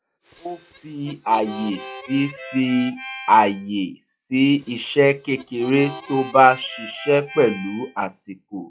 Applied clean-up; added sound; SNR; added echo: classical method log-MMSE.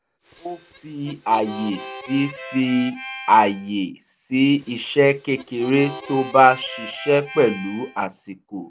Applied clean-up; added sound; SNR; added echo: none; Harmonica; 16 dB; none.